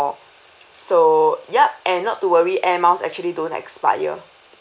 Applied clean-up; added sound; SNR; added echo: none; none; none; none.